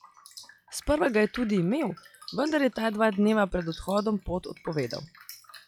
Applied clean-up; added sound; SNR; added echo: classical method log-MMSE.